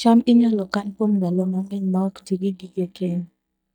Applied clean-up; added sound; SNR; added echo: neural mask model DeepFilterNet 3.